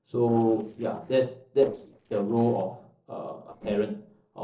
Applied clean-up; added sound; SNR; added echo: neural separator model SepFormer DNS4.